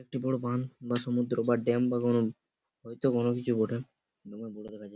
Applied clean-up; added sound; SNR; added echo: none; none; none; none.